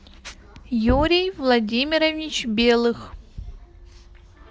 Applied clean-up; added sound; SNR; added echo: none; none; none; none.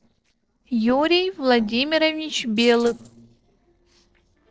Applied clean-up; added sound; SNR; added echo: neural separator model SepFormer DNS4.